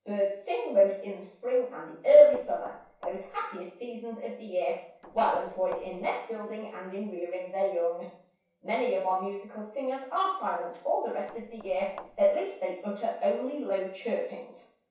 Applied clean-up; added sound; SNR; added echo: neural separator model SepFormer DNS4.